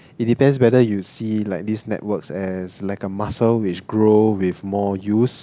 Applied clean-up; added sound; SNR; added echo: none; none; none; none.